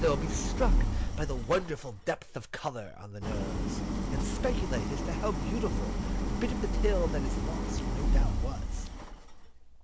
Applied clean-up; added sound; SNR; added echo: none; Idling; -4 dB; none.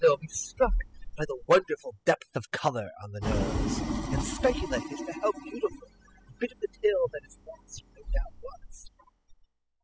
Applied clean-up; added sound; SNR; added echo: classical method spectral subtraction.